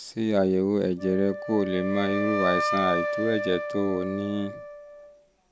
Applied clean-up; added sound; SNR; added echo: none; Wind instrument, woodwind instrument; 5 dB; none.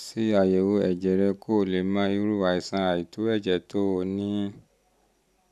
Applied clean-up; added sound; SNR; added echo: none; none; none; none.